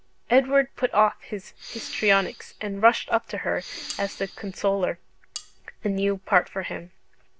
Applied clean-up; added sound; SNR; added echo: none; Cutlery, silverware + Respiratory sounds; 15 dB; none.